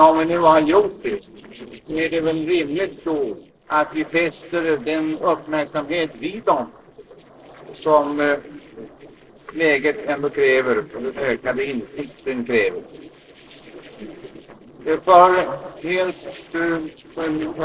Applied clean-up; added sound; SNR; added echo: neural separator model SepFormer DNS4.